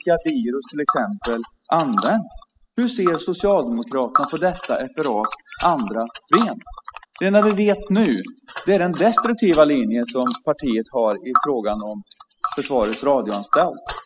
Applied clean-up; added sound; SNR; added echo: classical method spectral subtraction.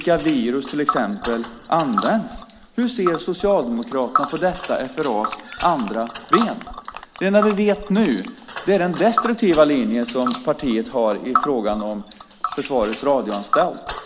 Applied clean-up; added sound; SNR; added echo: none; Tick; 8 dB; none.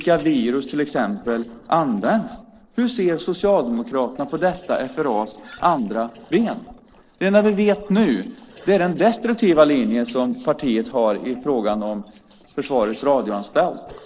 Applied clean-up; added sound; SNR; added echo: neural separator model SepFormer DNS4.